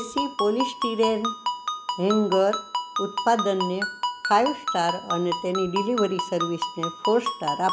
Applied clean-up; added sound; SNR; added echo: none; Ringtone; 4 dB; none.